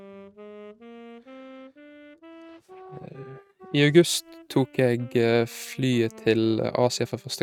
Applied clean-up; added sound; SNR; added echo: neural mask model RNNoise.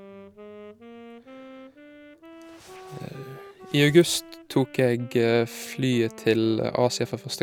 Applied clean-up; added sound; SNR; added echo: none; Wind instrument, woodwind instrument; 19 dB; none.